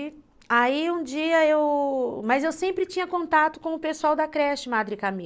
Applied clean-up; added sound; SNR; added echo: none; none; none; none.